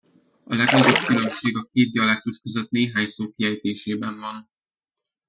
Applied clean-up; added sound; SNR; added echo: classical method Wiener filter.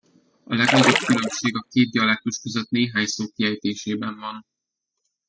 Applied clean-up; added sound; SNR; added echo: classical method spectral subtraction.